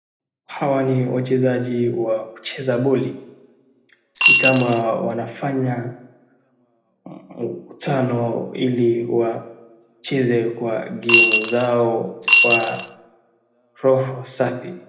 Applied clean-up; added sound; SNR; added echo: none; Coin (dropping) / Glass; -4 dB; reverberation time 0.9 s.